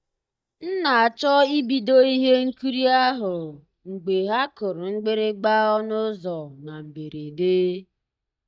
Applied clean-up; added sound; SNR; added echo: neural mask model DeepFilterNet 3.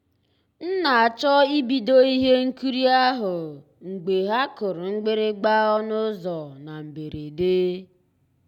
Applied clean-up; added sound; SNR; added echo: none; none; none; none.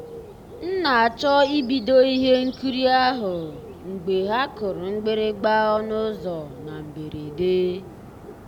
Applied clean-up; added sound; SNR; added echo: none; Bird; 17 dB; none.